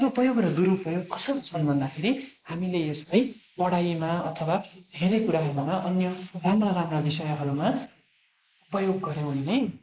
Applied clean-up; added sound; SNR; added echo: neural mask model Resemble Enhance denoiser.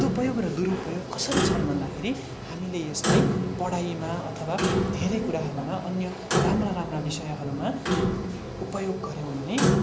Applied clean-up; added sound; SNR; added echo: none; Clock; -2 dB; none.